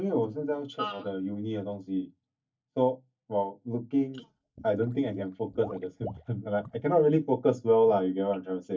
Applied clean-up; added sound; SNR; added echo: neural mask model DeepFilterNet 3.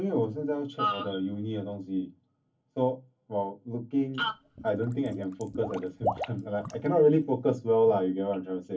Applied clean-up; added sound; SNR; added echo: none; Water / Liquid; 10 dB; reverberation time 0.3 s.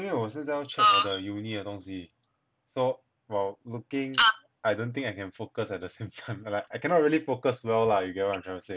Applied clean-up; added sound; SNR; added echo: none; none; none; none.